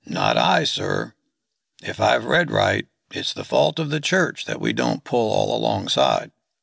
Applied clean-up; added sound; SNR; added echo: none; none; none; none.